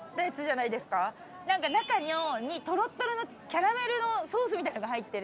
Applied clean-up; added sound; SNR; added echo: none; none; none; none.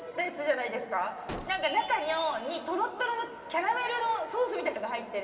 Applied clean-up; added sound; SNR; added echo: none; Gunshot, gunfire; 13 dB; reverberation time 2.2 s.